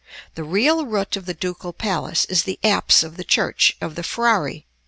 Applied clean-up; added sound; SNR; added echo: none; none; none; none.